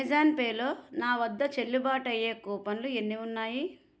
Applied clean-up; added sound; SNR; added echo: none; none; none; none.